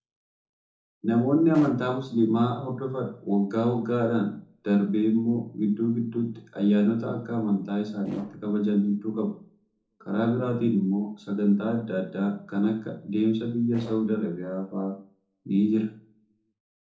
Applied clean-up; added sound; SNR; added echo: neural separator model SepFormer DNS4.